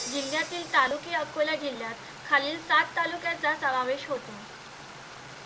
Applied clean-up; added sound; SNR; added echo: none; Crash cymbal + Stream; 13 dB; none.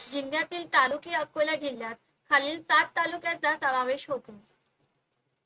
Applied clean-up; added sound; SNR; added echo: neural mask model RNNoise.